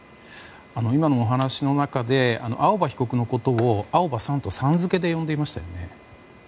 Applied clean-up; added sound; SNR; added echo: none; none; none; none.